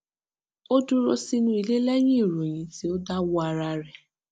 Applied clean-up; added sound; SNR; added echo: none; none; none; none.